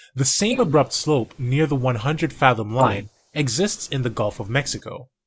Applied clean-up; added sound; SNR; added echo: neural mask model Resemble Enhance denoiser.